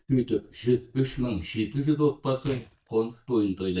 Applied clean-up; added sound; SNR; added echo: neural mask model DeepFilterNet 3.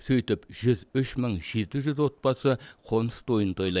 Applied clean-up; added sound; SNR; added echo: none; none; none; none.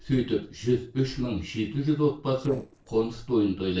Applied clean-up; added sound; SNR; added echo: neural separator model SepFormer DNS4.